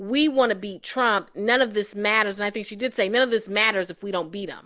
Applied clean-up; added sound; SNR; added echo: none; none; none; none.